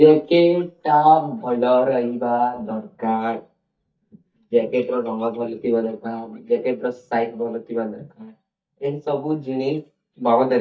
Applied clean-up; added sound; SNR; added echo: neural mask model DeepFilterNet 3.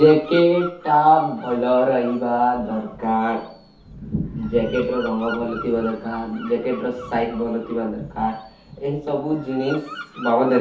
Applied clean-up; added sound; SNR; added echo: none; Bird vocalization, bird call, bird song; 17 dB; reverberation time 0.5 s.